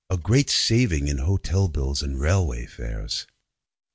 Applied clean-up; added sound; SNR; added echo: none; none; none; none.